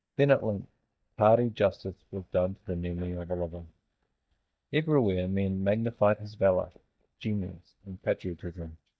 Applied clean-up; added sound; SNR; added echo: neural mask model DeepFilterNet 3.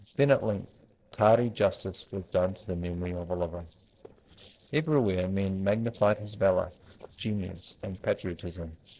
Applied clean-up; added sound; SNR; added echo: neural separator model SepFormer DNS4.